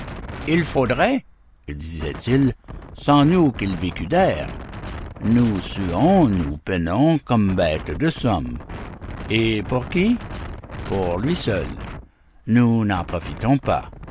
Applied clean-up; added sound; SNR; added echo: none; Wind; 13 dB; none.